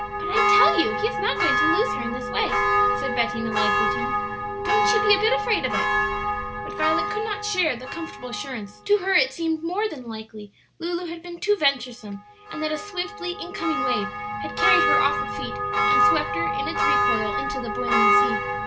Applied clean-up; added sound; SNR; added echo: none; Church bell; -3 dB; none.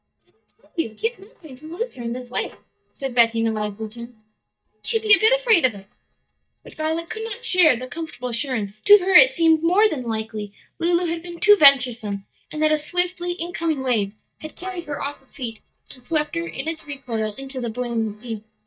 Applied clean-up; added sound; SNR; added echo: neural mask model DeepFilterNet 3.